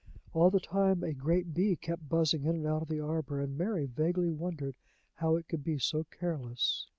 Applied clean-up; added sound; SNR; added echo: none; none; none; none.